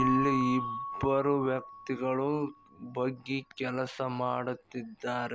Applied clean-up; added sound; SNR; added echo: none; Keyboard (musical) / Bell; 7 dB; none.